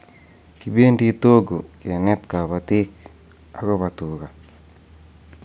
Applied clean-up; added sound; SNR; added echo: none; none; none; none.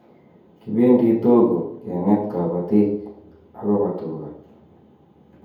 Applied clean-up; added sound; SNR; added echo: none; none; none; reverberation time 0.7 s.